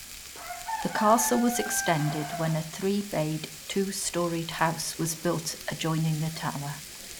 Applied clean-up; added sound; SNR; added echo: none; Frying (food) + Chicken, rooster; 9 dB; none.